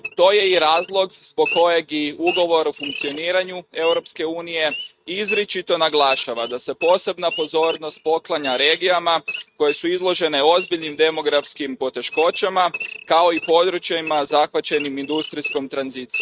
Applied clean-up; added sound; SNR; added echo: neural mask model RNNoise.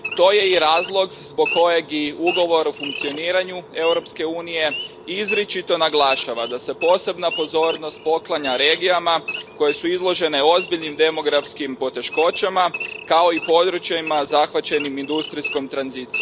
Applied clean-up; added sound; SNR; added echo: none; Idling / Wild animals; 12 dB; none.